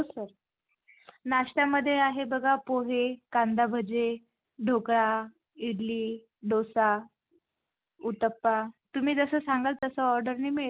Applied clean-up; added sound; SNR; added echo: none; none; none; none.